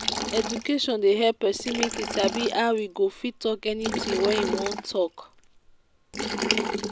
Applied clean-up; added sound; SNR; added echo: none; Liquid; 5 dB; none.